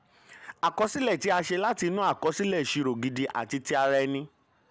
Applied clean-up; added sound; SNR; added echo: none; none; none; none.